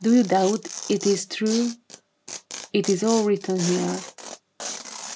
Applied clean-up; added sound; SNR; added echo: none; Tearing; 12 dB; none.